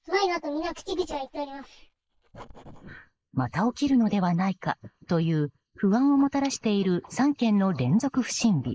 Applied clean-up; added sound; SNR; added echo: neural mask model Resemble Enhance denoiser.